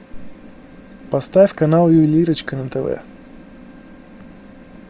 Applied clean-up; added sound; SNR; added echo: none; none; none; none.